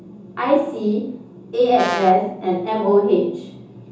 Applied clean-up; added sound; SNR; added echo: none; Brass instrument; 8 dB; reverberation time 0.6 s.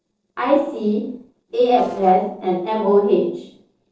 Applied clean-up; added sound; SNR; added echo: neural separator model SepFormer DNS4.